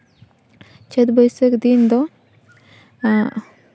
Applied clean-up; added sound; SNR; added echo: none; none; none; none.